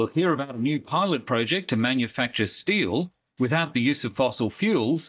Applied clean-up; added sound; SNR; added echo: neural mask model DeepFilterNet 3.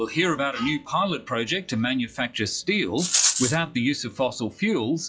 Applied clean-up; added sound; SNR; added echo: classical method WPE with log-MMSE.